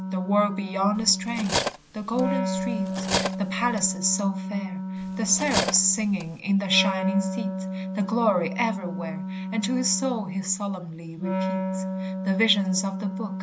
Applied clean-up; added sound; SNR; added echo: none; Wind instrument, woodwind instrument + Cutlery, silverware; 3 dB; none.